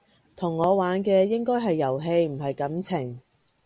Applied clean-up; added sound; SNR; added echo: none; none; none; none.